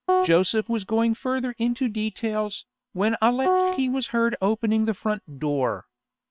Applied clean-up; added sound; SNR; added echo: neural separator model SepFormer WHAM!.